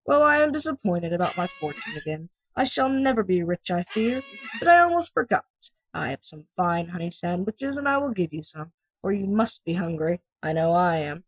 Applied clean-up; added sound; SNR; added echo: classical method Wiener filter.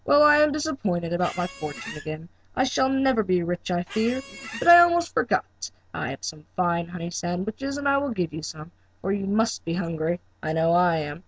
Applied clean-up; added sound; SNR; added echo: none; Squeak; 14 dB; none.